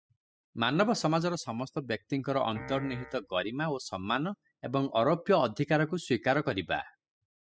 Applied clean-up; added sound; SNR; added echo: classical method spectral subtraction.